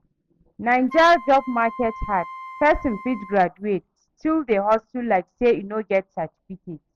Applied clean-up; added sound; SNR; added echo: none; Wind instrument, woodwind instrument; 16 dB; none.